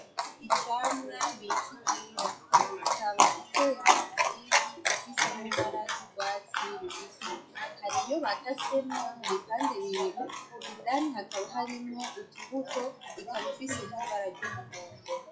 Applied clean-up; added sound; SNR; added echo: classical method WPE with log-MMSE.